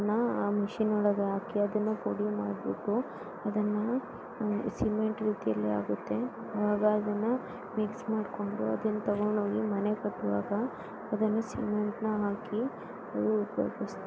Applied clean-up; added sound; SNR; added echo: none; none; none; none.